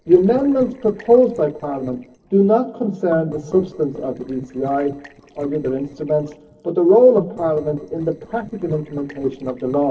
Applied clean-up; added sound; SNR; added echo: neural separator model SepFormer DNS4.